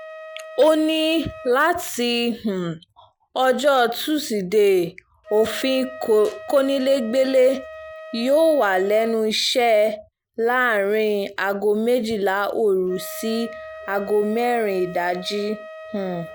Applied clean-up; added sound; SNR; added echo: none; Wind instrument, woodwind instrument; 18 dB; none.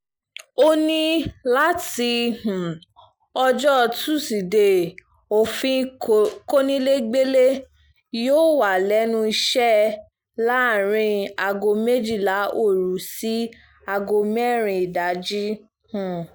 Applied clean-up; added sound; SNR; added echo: none; none; none; none.